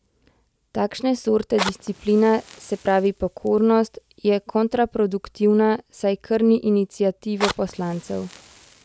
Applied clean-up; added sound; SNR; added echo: none; Fire; 16 dB; none.